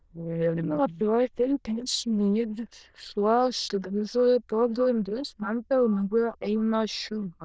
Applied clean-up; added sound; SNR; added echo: neural diffusion model UNIVERSE++.